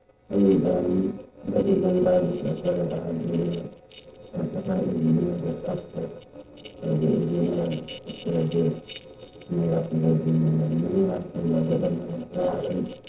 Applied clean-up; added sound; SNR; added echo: neural separator model SepFormer DNS4.